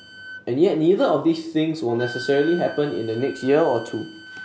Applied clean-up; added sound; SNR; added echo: none; Wind instrument, woodwind instrument; 17 dB; none.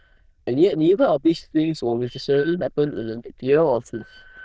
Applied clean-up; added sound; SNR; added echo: neural diffusion model UNIVERSE++.